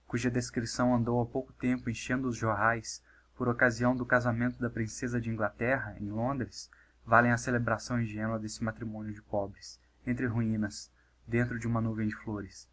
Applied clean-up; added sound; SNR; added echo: none; none; none; none.